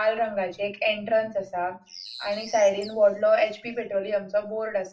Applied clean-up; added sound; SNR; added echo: none; Bird; 16 dB; reverberation time 0.2 s.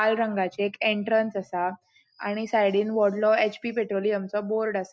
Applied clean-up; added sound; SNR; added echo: none; none; none; none.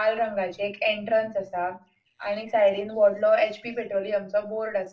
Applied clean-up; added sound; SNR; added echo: neural separator model SepFormer DNS4.